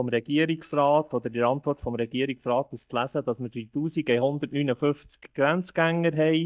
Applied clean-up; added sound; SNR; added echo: neural mask model DeepFilterNet 3.